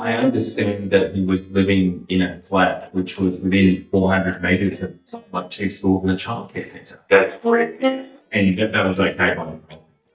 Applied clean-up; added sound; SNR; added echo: neural mask model DeepFilterNet 3.